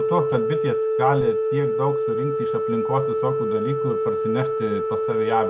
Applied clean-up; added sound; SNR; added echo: none; Organ; -3 dB; none.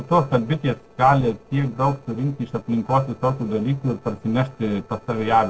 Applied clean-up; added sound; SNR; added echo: neural separator model SepFormer DNS4.